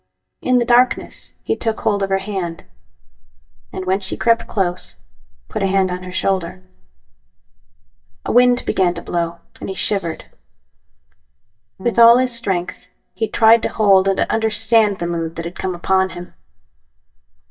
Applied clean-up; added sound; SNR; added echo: neural mask model DeepFilterNet 3.